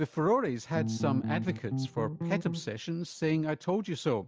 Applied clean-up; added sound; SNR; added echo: none; Bass guitar; 2 dB; none.